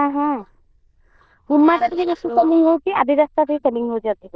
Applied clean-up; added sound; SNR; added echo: neural diffusion model UNIVERSE++.